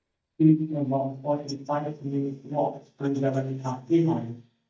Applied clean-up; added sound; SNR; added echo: neural mask model DeepFilterNet 3.